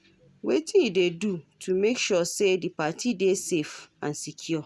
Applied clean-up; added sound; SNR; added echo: none; none; none; none.